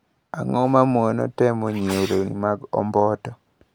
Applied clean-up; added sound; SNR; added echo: none; Sneeze; 19 dB; none.